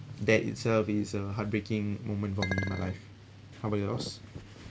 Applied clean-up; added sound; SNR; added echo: none; Chink, clink; 6 dB; none.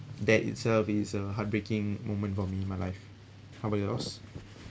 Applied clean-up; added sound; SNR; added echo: none; none; none; none.